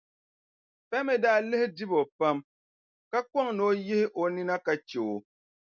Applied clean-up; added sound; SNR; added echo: none; none; none; none.